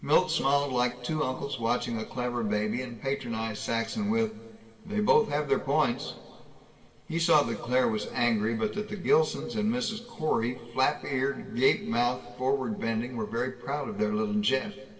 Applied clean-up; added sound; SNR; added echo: none; none; none; reverberation time 2.8 s.